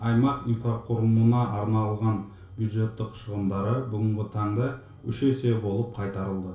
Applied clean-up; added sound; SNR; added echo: none; none; none; reverberation time 0.1 s.